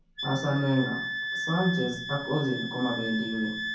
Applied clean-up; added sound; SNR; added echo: none; Wind instrument, woodwind instrument; 6 dB; reverberation time 0.6 s.